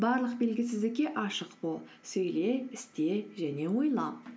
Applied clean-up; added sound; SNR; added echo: none; none; none; none.